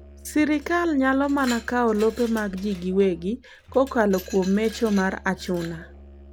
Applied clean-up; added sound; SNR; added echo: none; Glass + Musical instrument; 18 dB; none.